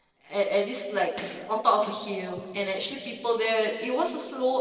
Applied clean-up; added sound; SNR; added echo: neural separator model SepFormer DNS4.